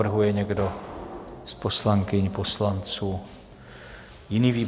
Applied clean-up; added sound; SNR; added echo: none; none; none; none.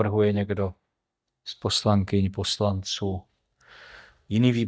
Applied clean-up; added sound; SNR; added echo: neural mask model DeepFilterNet 3.